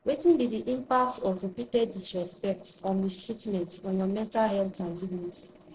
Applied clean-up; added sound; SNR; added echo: neural separator model SepFormer DNS4.